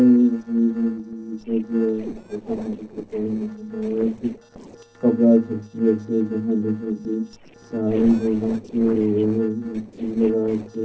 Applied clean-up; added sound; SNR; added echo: neural separator model SepFormer DNS4.